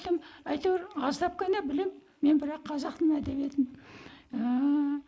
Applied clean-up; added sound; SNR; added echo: neural mask model Resemble Enhance denoiser.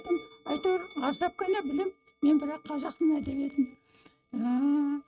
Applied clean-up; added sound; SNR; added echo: neural mask model RNNoise.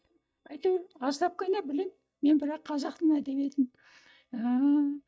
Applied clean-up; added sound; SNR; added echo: neural mask model DeepFilterNet 3.